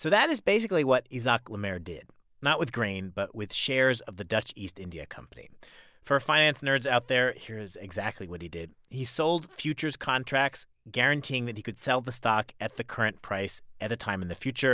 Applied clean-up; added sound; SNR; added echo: none; none; none; none.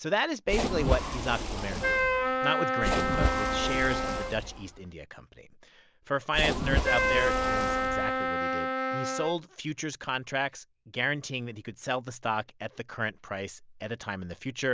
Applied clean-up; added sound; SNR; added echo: none; Wind instrument, woodwind instrument + Splash, splatter; -4 dB; none.